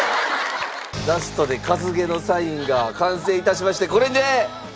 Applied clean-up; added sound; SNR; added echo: none; none; none; none.